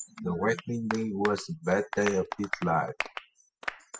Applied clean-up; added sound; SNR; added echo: classical method spectral subtraction.